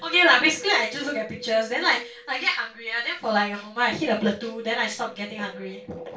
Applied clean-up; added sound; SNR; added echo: none; Wind; 19 dB; reverberation time 0.2 s.